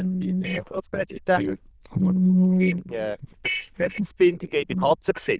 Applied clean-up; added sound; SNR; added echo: neural diffusion model UNIVERSE++.